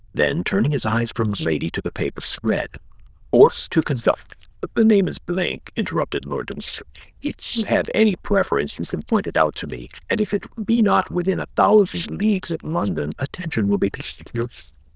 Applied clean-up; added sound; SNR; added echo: neural diffusion model UNIVERSE++.